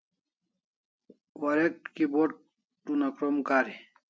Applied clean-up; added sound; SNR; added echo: none; none; none; none.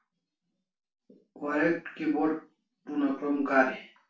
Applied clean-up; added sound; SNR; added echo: none; none; none; reverberation time 0.3 s.